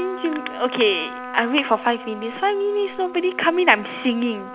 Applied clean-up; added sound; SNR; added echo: none; Trumpet; 13 dB; none.